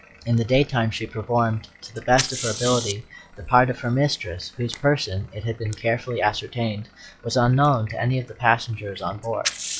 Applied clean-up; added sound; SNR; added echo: classical method log-MMSE.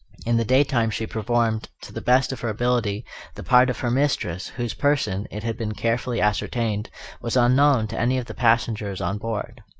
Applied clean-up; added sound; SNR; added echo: none; none; none; none.